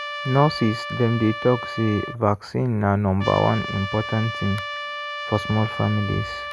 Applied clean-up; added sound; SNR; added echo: none; Trumpet; 9 dB; none.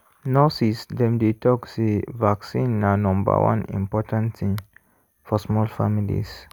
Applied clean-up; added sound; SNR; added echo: none; none; none; none.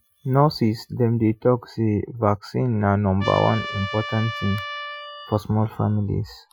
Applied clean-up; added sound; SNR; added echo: classical method Wiener filter.